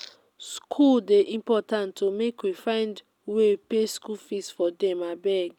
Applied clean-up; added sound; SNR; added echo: none; none; none; none.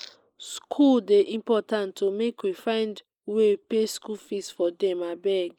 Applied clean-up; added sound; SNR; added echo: neural mask model Resemble Enhance denoiser.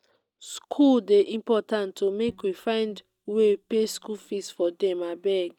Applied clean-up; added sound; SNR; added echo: neural mask model DeepFilterNet 3.